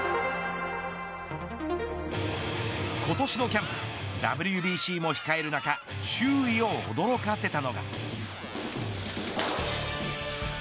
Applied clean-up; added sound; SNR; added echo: none; none; none; none.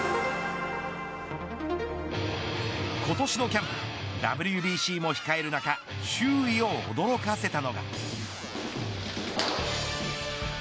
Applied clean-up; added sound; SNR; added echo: none; Keyboard (musical); 19 dB; none.